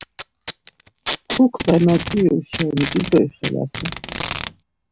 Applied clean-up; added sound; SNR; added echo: none; Packing tape, duct tape; 7 dB; none.